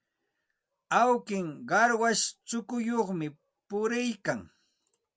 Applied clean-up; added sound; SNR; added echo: none; none; none; none.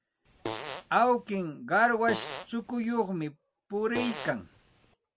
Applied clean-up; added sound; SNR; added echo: none; Fart; 11 dB; none.